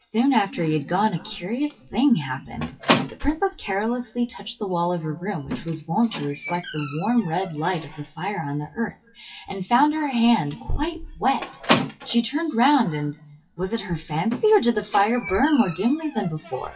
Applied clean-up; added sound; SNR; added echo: classical method WPE with log-MMSE.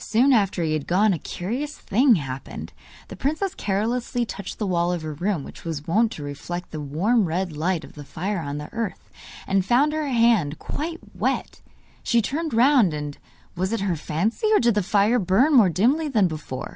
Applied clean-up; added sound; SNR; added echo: none; none; none; none.